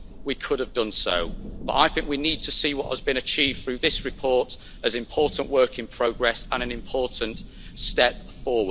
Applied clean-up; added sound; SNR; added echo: none; Thunder / Rain; 12 dB; none.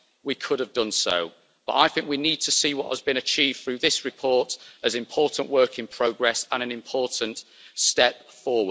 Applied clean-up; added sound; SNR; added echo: none; none; none; none.